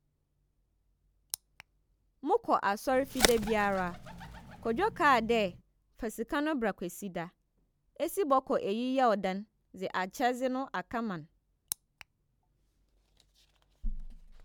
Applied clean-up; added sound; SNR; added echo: none; Bird; 4 dB; none.